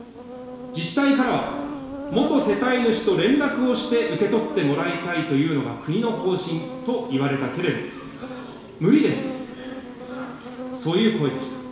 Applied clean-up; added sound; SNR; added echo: none; Insect; 12 dB; reverberation time 0.7 s.